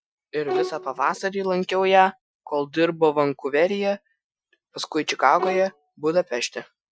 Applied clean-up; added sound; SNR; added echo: classical method Wiener filter.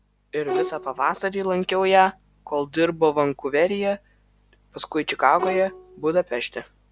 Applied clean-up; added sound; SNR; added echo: none; Bowed string instrument; 6 dB; none.